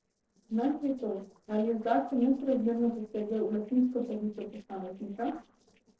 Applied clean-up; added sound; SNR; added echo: neural separator model SepFormer DNS4.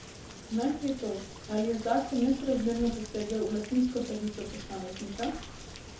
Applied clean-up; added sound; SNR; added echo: none; Rain; 13 dB; reverberation time 0.6 s.